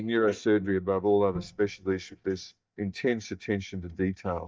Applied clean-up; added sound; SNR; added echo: neural mask model DeepFilterNet 3.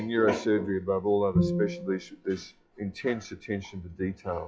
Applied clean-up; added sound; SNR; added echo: classical method WPE with log-MMSE.